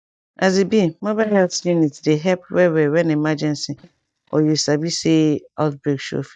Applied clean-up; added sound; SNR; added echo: neural mask model DeepFilterNet 3.